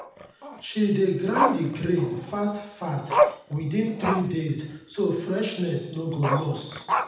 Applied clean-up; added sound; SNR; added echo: none; Growling; 3 dB; reverberation time 0.9 s.